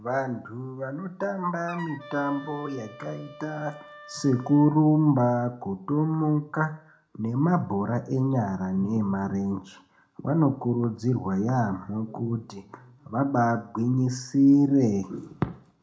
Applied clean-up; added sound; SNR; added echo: none; Wind instrument, woodwind instrument; 19 dB; reverberation time 0.3 s.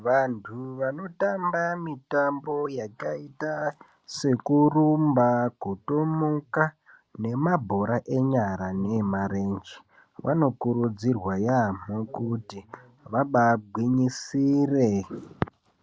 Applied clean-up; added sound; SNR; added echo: none; none; none; none.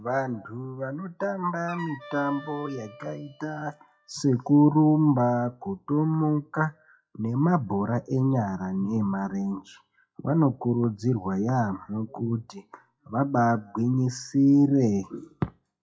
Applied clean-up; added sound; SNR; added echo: classical method WPE with log-MMSE.